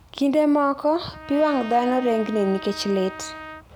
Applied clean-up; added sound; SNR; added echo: none; Trumpet; 16 dB; none.